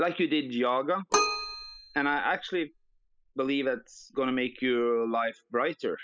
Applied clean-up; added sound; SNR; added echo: classical method spectral subtraction.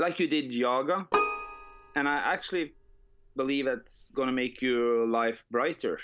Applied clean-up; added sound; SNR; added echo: none; Keyboard (musical); 6 dB; none.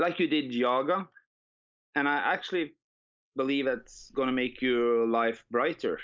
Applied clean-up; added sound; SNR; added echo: neural mask model Resemble Enhance denoiser.